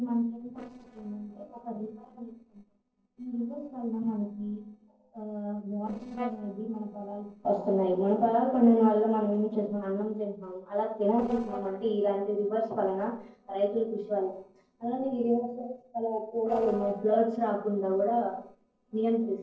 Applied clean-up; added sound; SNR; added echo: neural separator model SepFormer DNS4.